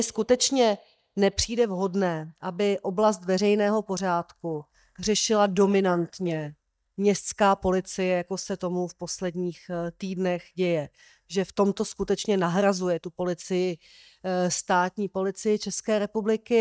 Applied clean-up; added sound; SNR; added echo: neural mask model DeepFilterNet 3.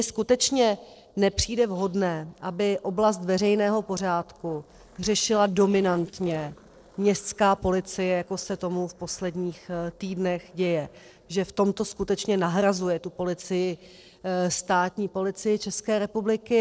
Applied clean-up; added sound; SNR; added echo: neural separator model SepFormer DNS4.